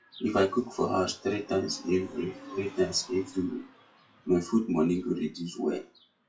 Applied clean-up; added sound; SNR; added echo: classical method WPE with log-MMSE.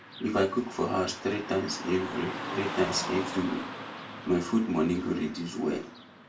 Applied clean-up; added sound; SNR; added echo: none; Car passing by / Traffic noise, roadway noise; 9 dB; reverberation time 0.3 s.